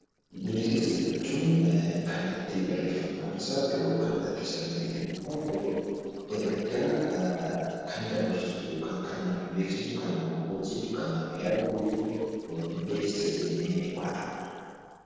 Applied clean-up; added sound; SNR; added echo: neural separator model SepFormer DNS4.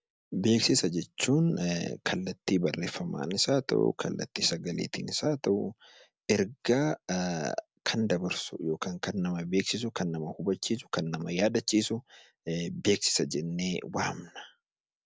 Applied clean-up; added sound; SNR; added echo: none; none; none; none.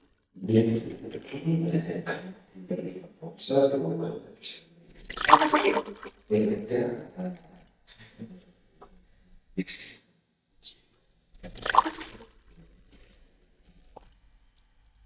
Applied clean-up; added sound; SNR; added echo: neural mask model DeepFilterNet 3.